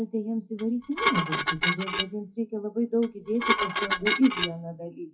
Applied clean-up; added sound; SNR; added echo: classical method WPE with log-MMSE.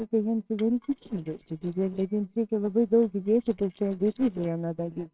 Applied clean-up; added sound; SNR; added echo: neural separator model SepFormer WHAMR!.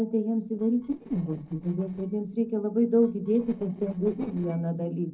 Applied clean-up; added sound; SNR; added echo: neural separator model SepFormer DNS4.